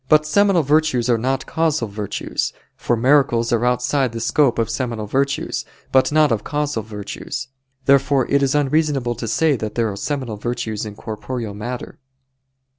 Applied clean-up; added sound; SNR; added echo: none; none; none; none.